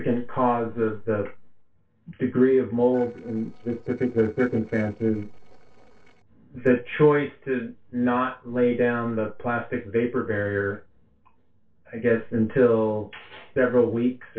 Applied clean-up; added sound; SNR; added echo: neural separator model SepFormer DNS4.